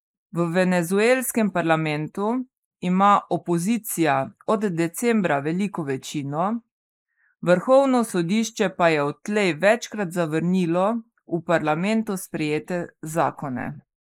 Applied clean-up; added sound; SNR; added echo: neural mask model Resemble Enhance denoiser.